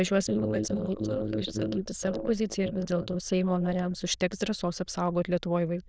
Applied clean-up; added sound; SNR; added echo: neural diffusion model UNIVERSE++.